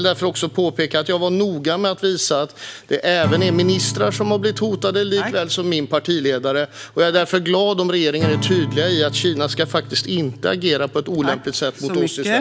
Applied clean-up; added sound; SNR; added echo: none; Acoustic guitar / Strum; 11 dB; none.